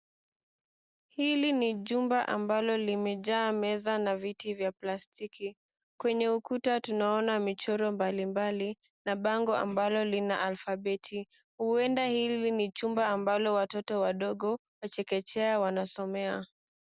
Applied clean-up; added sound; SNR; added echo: none; none; none; none.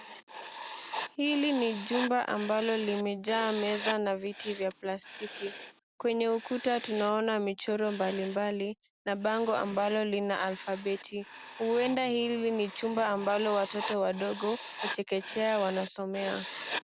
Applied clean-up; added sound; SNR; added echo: none; Writing; 12 dB; none.